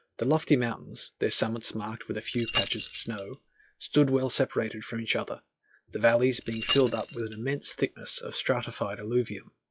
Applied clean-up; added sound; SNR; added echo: classical method log-MMSE.